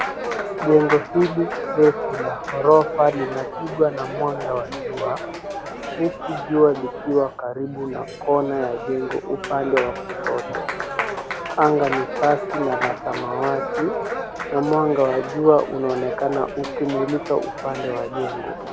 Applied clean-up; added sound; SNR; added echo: none; Applause; 6 dB; none.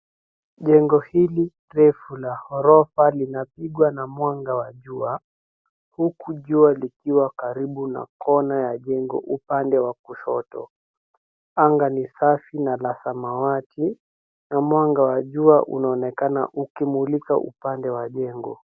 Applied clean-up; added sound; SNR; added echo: none; none; none; none.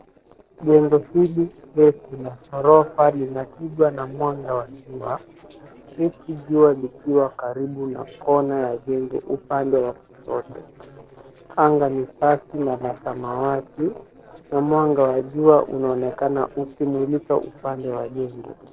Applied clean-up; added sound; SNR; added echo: neural separator model SepFormer DNS4.